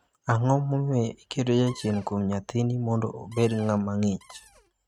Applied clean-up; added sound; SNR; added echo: neural mask model RNNoise.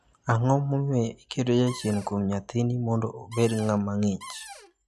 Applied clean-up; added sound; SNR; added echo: classical method log-MMSE.